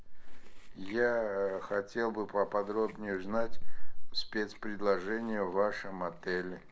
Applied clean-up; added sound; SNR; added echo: none; Chewing, mastication; -2 dB; none.